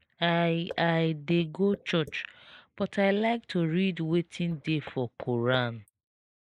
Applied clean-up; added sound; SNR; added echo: neural mask model Resemble Enhance denoiser.